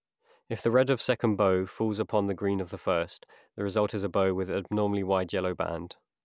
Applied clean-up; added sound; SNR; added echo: none; none; none; none.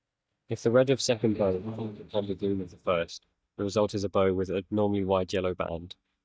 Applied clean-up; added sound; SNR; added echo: neural mask model DeepFilterNet 3.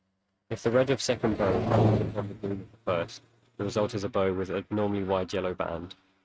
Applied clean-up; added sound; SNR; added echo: neural mask model RNNoise.